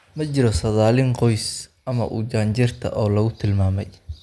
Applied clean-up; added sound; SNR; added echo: none; none; none; none.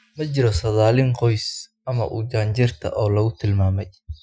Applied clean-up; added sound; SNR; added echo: classical method Wiener filter.